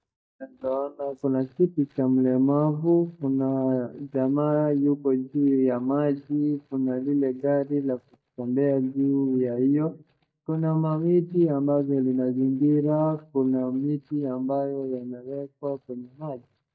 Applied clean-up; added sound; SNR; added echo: neural mask model DeepFilterNet 3.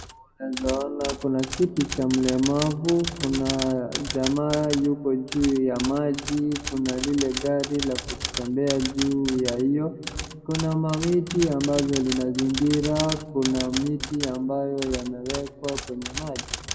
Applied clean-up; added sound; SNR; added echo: none; Typewriter; 9 dB; reverberation time 1.5 s.